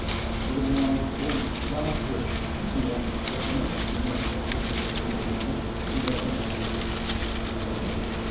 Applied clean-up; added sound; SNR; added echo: none; Wind; -4 dB; reverberation time 1.0 s.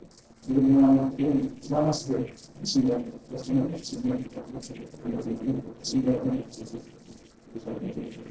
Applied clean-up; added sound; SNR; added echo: neural separator model SepFormer DNS4.